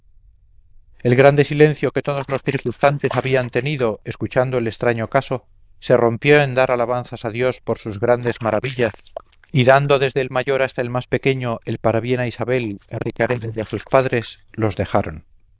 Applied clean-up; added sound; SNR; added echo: neural diffusion model UNIVERSE++.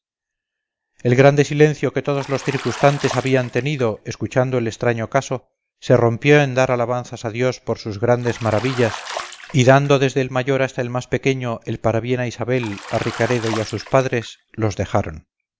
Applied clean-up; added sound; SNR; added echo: none; Bathtub (filling or washing); 15 dB; none.